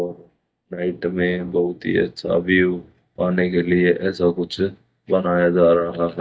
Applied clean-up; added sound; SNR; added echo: neural mask model DeepFilterNet 3.